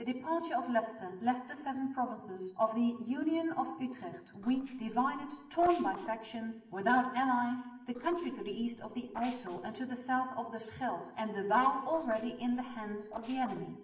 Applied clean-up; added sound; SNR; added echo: neural separator model SepFormer DNS4.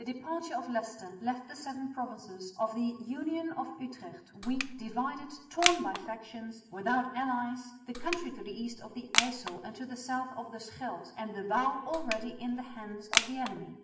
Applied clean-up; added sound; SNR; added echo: none; Crushing; -1 dB; reverberation time 1.0 s.